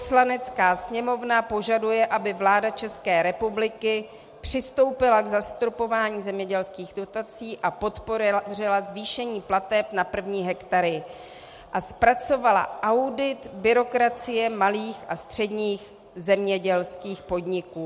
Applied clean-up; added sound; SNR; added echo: none; none; none; none.